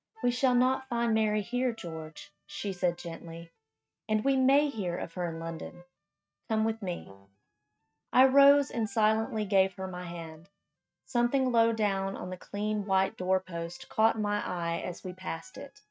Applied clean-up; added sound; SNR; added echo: neural mask model RNNoise.